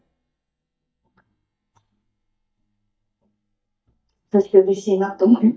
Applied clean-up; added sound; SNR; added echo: neural mask model DeepFilterNet 3.